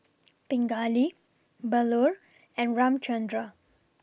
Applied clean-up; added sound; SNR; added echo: none; none; none; none.